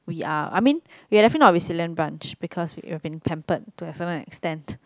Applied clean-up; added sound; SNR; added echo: none; none; none; none.